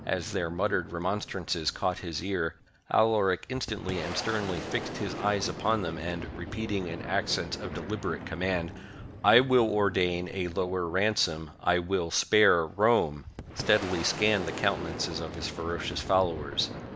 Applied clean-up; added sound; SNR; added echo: none; Boom; 11 dB; none.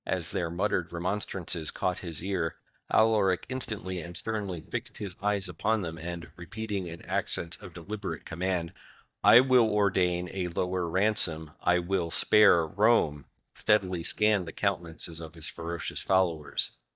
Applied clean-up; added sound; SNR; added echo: neural mask model DeepFilterNet 3.